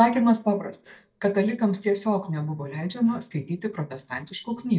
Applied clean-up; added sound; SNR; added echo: neural mask model DeepFilterNet 3.